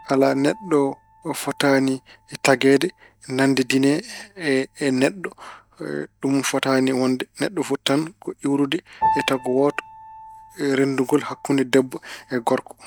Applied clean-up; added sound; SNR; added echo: none; Piano; 14 dB; none.